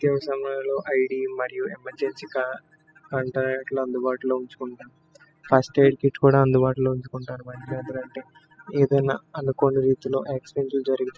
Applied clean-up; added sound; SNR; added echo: classical method spectral subtraction.